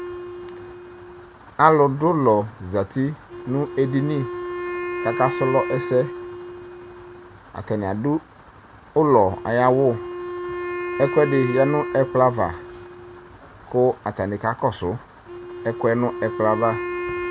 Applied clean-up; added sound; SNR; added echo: none; Wind instrument, woodwind instrument; 10 dB; none.